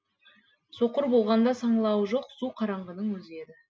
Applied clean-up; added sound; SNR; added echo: none; none; none; none.